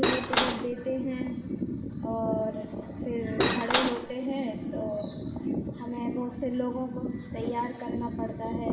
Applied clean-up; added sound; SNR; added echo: none; Cutlery, silverware / Dishes, pots, and pans; -3 dB; reverberation time 1.6 s.